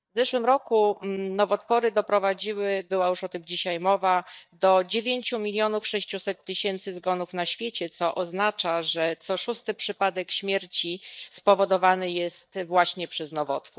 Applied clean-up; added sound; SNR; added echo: neural mask model DeepFilterNet 3.